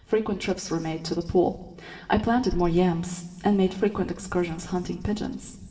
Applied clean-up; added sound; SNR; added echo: none; Wind; 16 dB; reverberation time 1.6 s.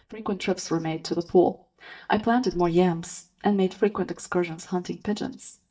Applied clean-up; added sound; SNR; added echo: neural mask model DeepFilterNet 3.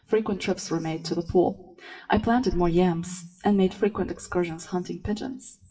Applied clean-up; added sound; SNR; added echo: classical method WPE with log-MMSE.